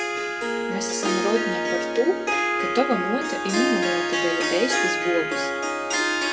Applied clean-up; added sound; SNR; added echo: none; Harp; -3 dB; reverberation time 0.5 s.